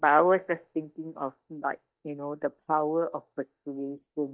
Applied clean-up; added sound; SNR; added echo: neural mask model DeepFilterNet 3.